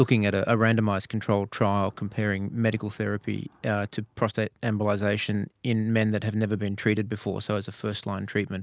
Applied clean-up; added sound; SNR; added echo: none; none; none; none.